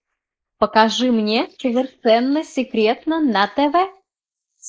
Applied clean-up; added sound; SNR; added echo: neural mask model Resemble Enhance denoiser.